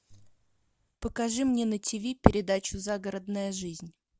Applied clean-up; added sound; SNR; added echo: none; none; none; none.